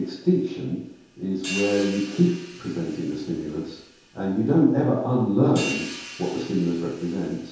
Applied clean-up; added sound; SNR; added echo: none; Hi-hat; 15 dB; reverberation time 0.8 s.